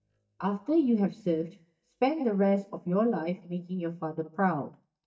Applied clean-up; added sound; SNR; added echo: neural mask model DeepFilterNet 3.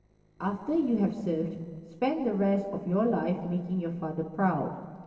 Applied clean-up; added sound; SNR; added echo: neural separator model SepFormer DNS4.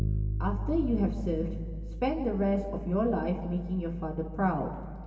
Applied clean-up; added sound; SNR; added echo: none; Bass guitar; 4 dB; reverberation time 2.3 s.